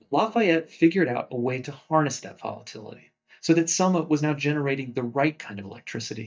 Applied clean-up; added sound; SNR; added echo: neural mask model DeepFilterNet 3.